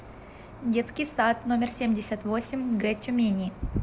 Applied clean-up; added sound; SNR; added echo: none; Cricket; 17 dB; none.